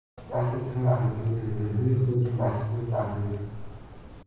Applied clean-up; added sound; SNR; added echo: none; Dog; 8 dB; reverberation time 1.3 s.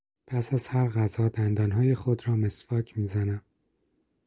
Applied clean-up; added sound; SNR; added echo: none; none; none; none.